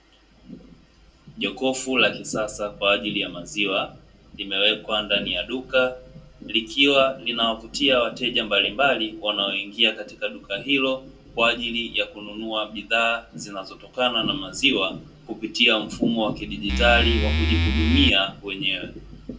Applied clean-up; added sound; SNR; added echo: none; Musical instrument; -3 dB; reverberation time 0.2 s.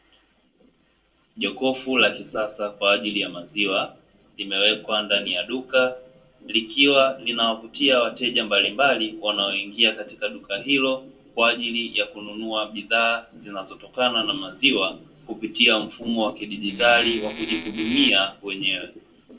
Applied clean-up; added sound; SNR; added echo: neural separator model SepFormer DNS4.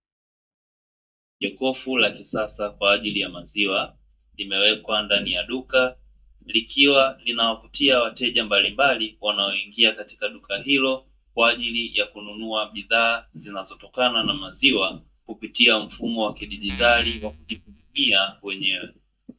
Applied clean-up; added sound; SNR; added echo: neural mask model DeepFilterNet 3.